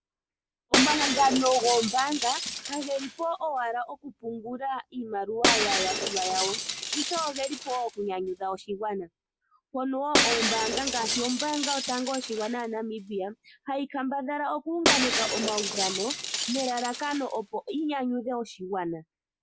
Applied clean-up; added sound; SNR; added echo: none; Shatter; 1 dB; none.